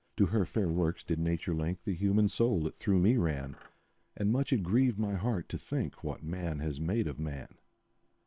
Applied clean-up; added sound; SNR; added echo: neural separator model SepFormer WHAM!.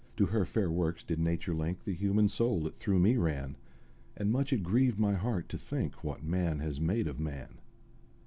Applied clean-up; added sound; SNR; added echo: none; none; none; none.